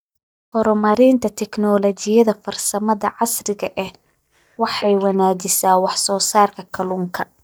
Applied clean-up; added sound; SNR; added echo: neural mask model DeepFilterNet 3.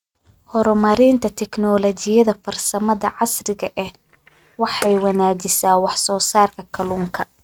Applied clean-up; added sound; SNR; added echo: neural mask model RNNoise.